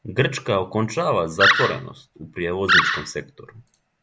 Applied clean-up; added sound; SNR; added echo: none; Animal; -4 dB; none.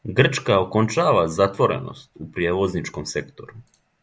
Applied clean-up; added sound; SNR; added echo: none; none; none; none.